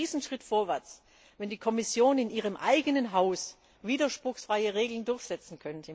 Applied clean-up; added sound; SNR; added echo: none; none; none; none.